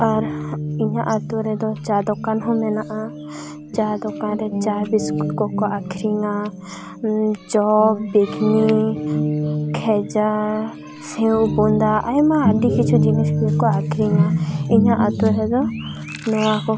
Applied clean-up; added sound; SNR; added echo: none; Guitar; 3 dB; none.